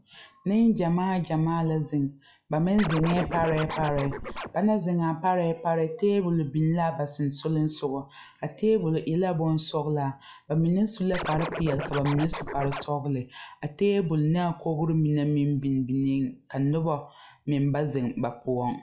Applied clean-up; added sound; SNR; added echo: classical method log-MMSE.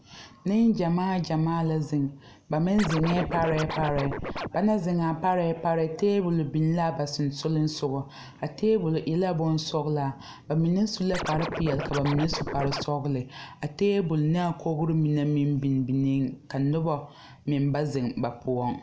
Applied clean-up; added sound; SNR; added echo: none; Scratching (performance technique); 6 dB; none.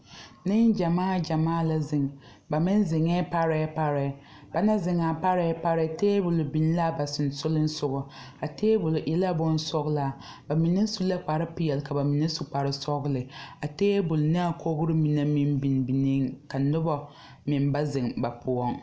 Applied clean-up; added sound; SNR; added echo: none; none; none; none.